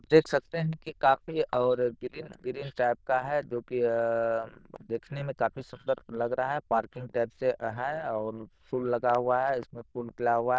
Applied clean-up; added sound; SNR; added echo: neural diffusion model UNIVERSE++.